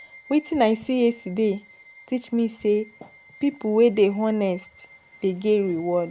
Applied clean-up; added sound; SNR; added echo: none; Bowed string instrument; 20 dB; none.